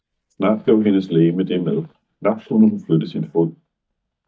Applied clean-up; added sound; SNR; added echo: neural mask model DeepFilterNet 3.